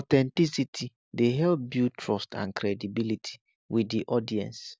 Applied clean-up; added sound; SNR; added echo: none; none; none; none.